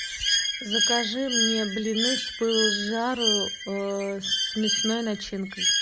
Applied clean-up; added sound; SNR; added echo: none; Bird; -1 dB; none.